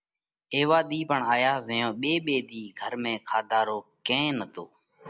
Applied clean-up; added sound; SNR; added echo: none; none; none; none.